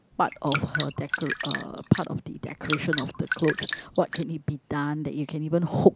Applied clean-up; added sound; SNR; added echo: none; Drip; 5 dB; none.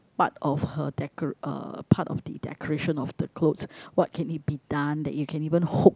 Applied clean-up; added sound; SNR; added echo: none; none; none; none.